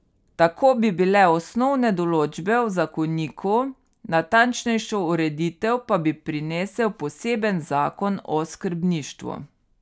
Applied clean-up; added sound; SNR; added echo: none; none; none; none.